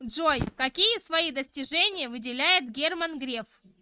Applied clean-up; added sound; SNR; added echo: neural mask model RNNoise.